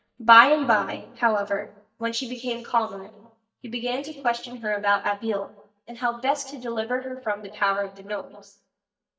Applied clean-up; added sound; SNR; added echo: neural mask model DeepFilterNet 3.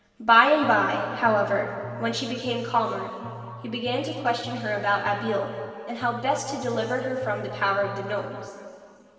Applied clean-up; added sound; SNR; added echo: none; Bass guitar; 15 dB; reverberation time 2.4 s.